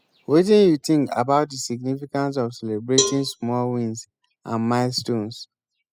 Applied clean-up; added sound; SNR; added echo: classical method spectral subtraction.